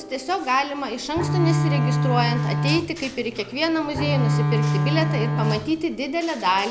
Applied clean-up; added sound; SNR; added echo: none; Bowed string instrument; -2 dB; none.